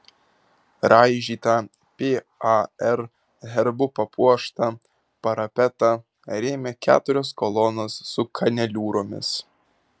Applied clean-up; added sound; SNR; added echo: none; none; none; none.